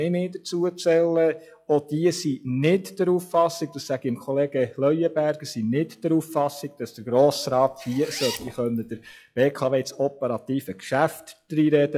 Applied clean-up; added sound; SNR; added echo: classical method log-MMSE.